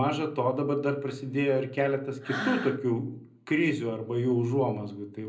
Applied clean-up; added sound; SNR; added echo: none; Breathing; 10 dB; reverberation time 0.5 s.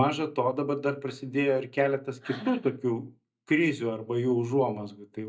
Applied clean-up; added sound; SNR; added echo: neural mask model DeepFilterNet 3.